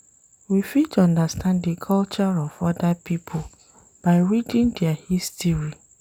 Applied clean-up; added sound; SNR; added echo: none; none; none; none.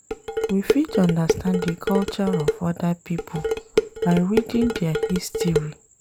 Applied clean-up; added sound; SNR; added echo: none; Dishes, pots, and pans; 2 dB; none.